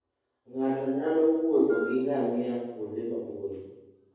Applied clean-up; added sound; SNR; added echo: none; Wind instrument, woodwind instrument; 13 dB; reverberation time 1.3 s.